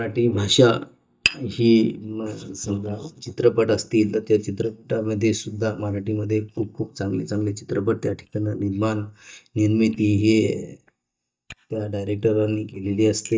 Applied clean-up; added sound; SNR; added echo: neural mask model DeepFilterNet 3.